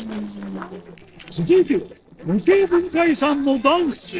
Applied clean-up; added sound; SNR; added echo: neural separator model SepFormer DNS4.